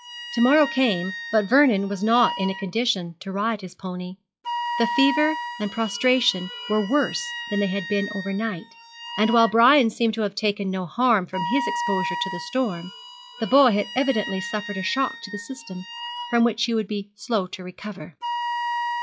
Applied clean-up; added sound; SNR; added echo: classical method log-MMSE.